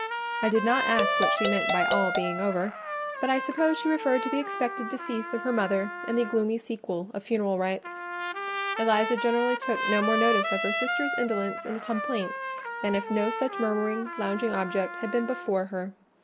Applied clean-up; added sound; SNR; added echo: none; Trumpet + Marimba, xylophone; 3 dB; none.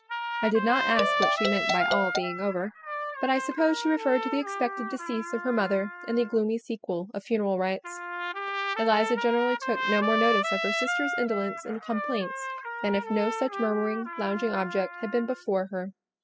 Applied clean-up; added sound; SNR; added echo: classical method spectral subtraction.